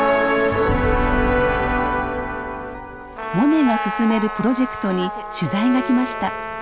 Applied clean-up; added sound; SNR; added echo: none; Trumpet; 10 dB; none.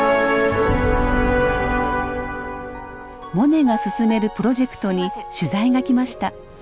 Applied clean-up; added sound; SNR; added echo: none; none; none; none.